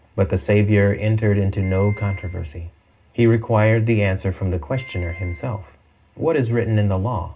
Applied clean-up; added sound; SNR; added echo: none; Piano; 19 dB; reverberation time 0.2 s.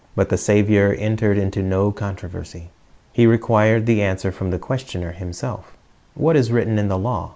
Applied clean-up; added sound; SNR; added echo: none; none; none; none.